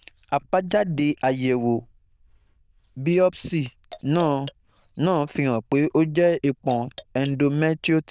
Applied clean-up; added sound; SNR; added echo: neural diffusion model UNIVERSE++.